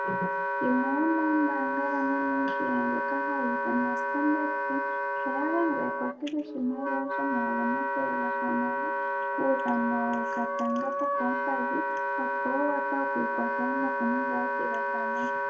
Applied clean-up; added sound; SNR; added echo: none; Wind instrument, woodwind instrument; -2 dB; reverberation time 0.8 s.